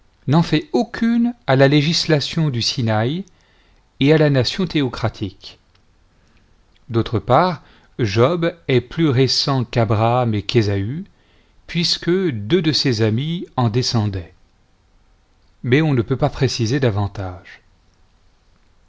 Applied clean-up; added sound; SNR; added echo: none; none; none; none.